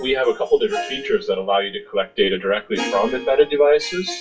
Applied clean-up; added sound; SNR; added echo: classical method WPE with log-MMSE.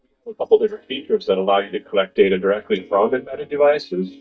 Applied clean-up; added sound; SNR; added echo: neural mask model DeepFilterNet 3.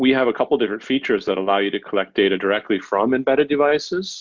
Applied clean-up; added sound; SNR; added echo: none; none; none; none.